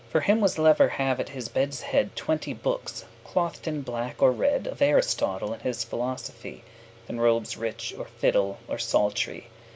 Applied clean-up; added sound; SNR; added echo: none; none; none; none.